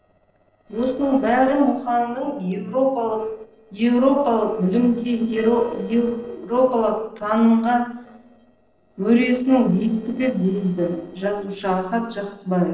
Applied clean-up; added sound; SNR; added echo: neural separator model SepFormer DNS4.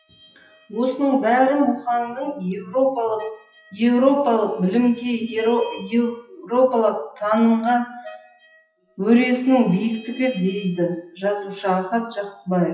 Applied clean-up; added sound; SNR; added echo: classical method WPE with log-MMSE.